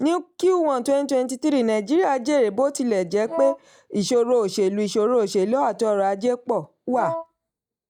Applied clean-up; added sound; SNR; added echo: neural mask model DeepFilterNet 3.